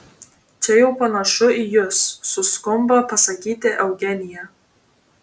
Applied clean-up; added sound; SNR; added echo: none; none; none; none.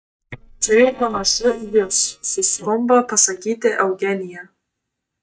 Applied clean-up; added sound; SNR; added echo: neural mask model DeepFilterNet 3.